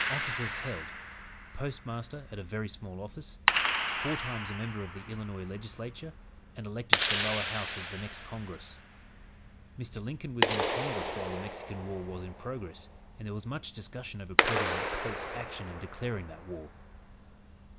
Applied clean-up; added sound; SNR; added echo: none; Clapping; -4 dB; none.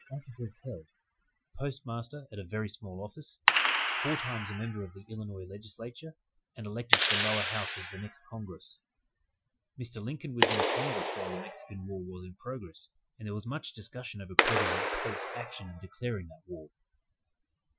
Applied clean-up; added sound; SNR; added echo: classical method Wiener filter.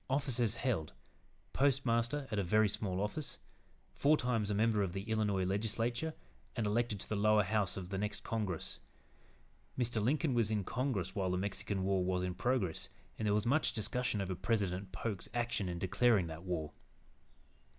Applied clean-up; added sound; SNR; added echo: none; none; none; none.